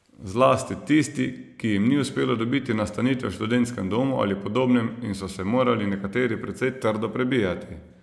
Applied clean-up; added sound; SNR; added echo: none; none; none; none.